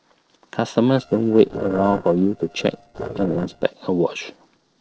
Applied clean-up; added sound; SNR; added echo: neural separator model SepFormer DNS4.